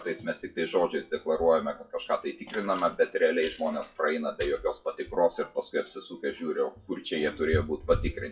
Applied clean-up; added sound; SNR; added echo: classical method WPE with log-MMSE.